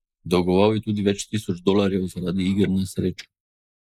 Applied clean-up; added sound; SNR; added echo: neural mask model Resemble Enhance denoiser.